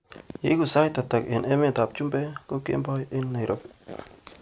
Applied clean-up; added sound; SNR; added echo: none; none; none; none.